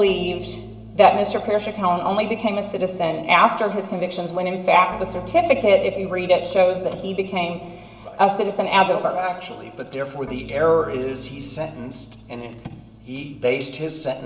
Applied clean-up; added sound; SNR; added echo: none; Organ; 19 dB; reverberation time 0.9 s.